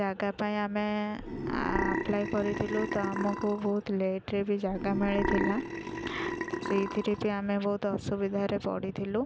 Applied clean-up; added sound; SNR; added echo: none; Burping, eructation; 4 dB; none.